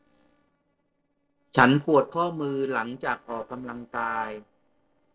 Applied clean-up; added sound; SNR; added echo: neural separator model SepFormer DNS4.